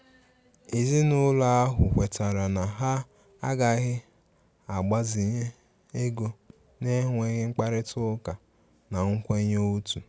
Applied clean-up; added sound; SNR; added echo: none; none; none; none.